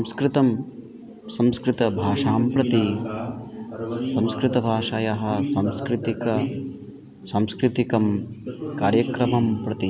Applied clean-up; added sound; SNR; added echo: none; none; none; none.